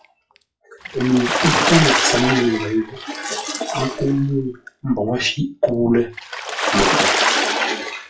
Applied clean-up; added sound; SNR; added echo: classical method WPE with log-MMSE.